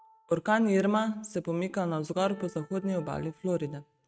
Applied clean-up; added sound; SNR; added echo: neural mask model RNNoise.